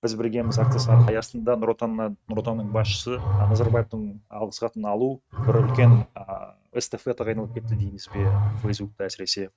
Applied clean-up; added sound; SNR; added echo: neural mask model RNNoise.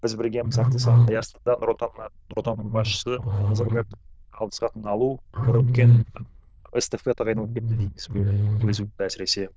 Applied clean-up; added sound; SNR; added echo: neural diffusion model UNIVERSE++.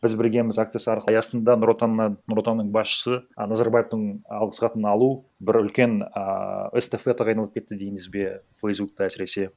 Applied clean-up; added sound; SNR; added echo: none; none; none; none.